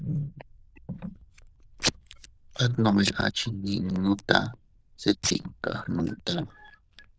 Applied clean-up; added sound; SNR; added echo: neural diffusion model UNIVERSE++.